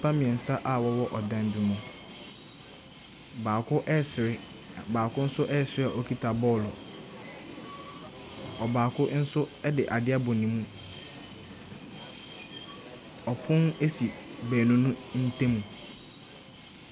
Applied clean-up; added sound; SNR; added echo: none; Subway, metro, underground; 13 dB; none.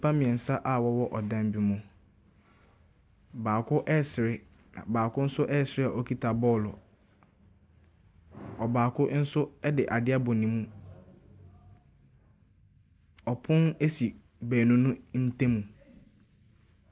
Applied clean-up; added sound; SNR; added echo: none; none; none; none.